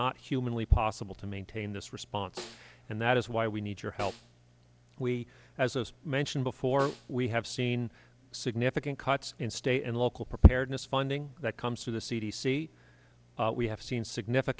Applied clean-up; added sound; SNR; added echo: none; Snare drum; 19 dB; none.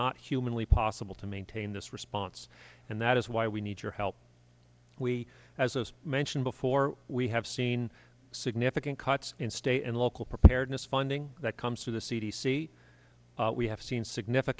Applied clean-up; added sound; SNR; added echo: none; none; none; none.